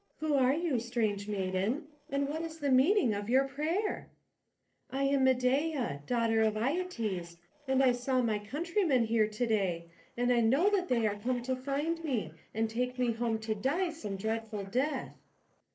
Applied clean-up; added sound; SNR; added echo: neural separator model SepFormer DNS4.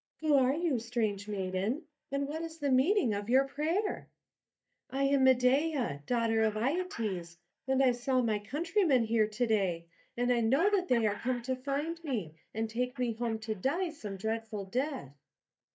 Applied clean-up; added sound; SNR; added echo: neural mask model DeepFilterNet 3.